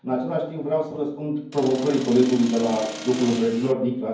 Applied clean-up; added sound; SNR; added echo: none; Accelerating, revving, vroom; 13 dB; reverberation time 0.9 s.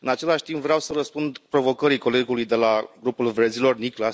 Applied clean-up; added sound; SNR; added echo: none; none; none; none.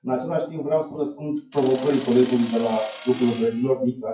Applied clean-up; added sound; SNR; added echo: classical method WPE with log-MMSE.